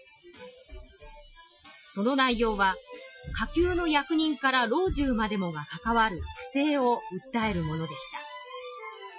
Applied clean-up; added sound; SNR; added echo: classical method Wiener filter.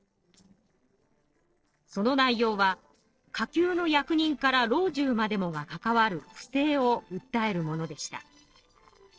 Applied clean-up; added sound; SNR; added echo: neural separator model SepFormer DNS4.